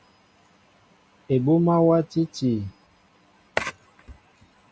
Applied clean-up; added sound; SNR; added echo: none; none; none; none.